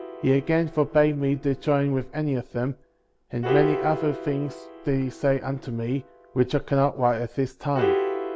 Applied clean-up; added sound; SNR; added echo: none; Piano; 7 dB; none.